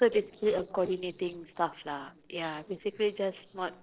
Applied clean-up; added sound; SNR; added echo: neural separator model SepFormer DNS4.